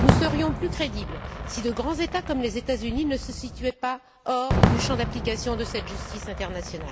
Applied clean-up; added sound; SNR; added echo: none; Fireworks; -1 dB; none.